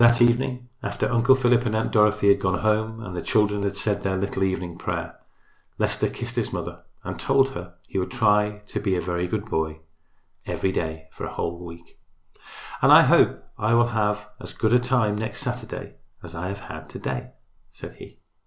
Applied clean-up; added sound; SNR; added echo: none; none; none; none.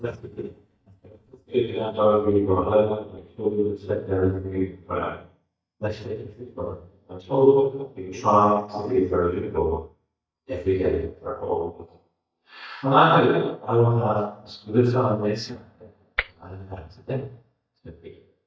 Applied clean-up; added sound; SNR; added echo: neural mask model DeepFilterNet 3.